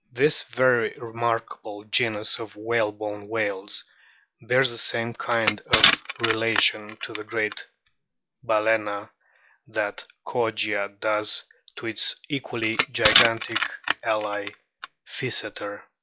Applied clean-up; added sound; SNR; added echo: classical method log-MMSE.